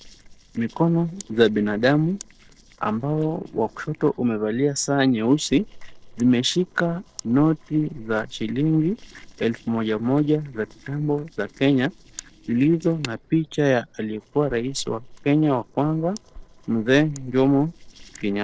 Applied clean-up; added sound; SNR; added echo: neural separator model SepFormer DNS4.